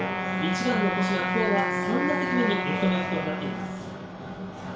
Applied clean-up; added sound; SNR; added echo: none; Wind instrument, woodwind instrument; 2 dB; reverberation time 0.3 s.